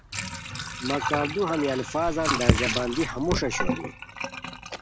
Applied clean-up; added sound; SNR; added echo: none; Raindrop / Drip + Sink (filling or washing) / Water; 0 dB; none.